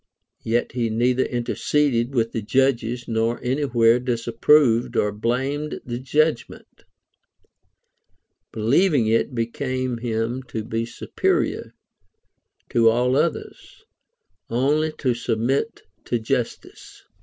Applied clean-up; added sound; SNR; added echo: none; none; none; none.